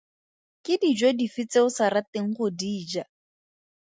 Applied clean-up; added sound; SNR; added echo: none; none; none; none.